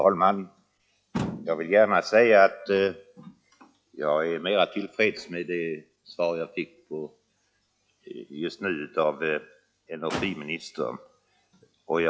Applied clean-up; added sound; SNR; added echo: classical method log-MMSE.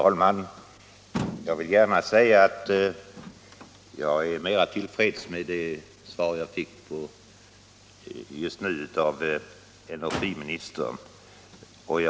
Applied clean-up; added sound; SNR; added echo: none; Motor vehicle (road); 16 dB; none.